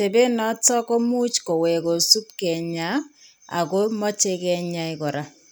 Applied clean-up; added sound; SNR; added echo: none; none; none; none.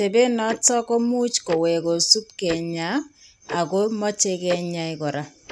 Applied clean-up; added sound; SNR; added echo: none; Tick-tock; 17 dB; none.